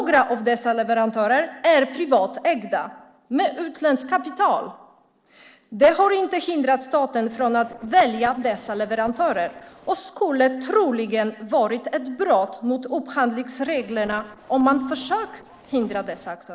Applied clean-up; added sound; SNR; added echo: neural separator model SepFormer DNS4.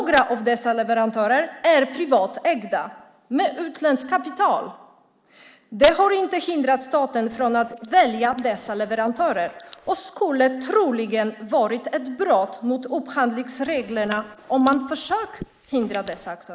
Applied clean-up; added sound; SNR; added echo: neural mask model Resemble Enhance denoiser.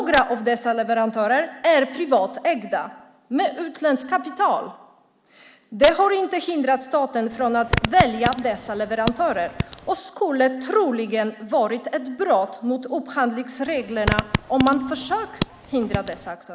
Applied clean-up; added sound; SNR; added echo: none; Fart; 6 dB; none.